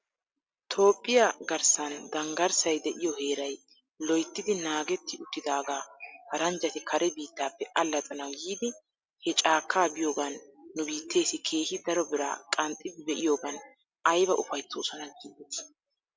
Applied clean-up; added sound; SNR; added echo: none; none; none; none.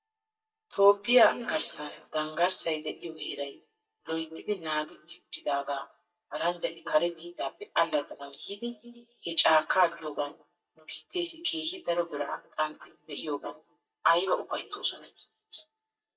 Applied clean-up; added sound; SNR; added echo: neural mask model DeepFilterNet 3.